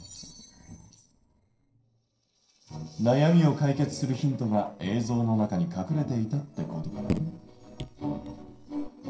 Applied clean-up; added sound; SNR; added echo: neural separator model SepFormer DNS4.